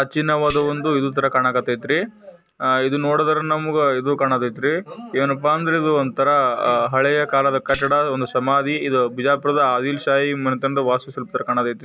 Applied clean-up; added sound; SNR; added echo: none; Tambourine; 5 dB; none.